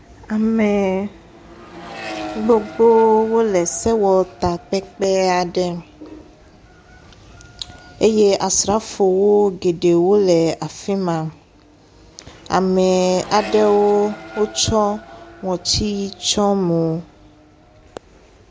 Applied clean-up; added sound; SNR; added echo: none; Accelerating, revving, vroom; 19 dB; none.